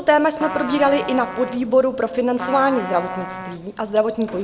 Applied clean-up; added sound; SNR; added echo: none; Trumpet; 11 dB; none.